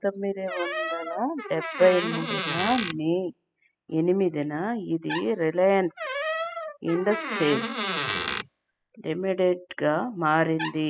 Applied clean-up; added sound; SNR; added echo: classical method spectral subtraction.